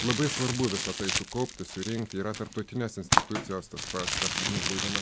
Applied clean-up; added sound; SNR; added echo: none; Crumpling, crinkling; -1 dB; none.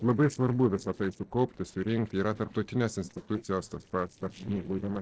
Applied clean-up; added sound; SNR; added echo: neural separator model SepFormer DNS4.